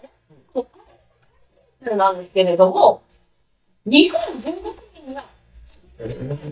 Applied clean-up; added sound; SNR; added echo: neural mask model DeepFilterNet 3.